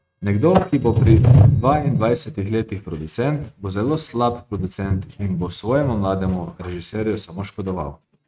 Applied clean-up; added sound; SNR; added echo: neural mask model RNNoise.